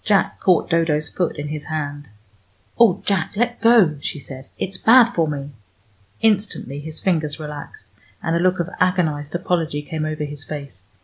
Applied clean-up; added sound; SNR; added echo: none; none; none; none.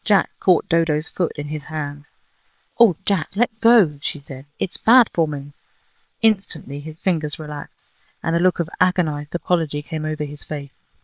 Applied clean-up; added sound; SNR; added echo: neural separator model SepFormer WHAM!.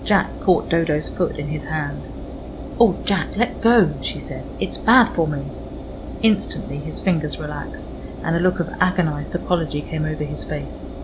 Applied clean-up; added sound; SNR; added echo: none; Engine; 9 dB; none.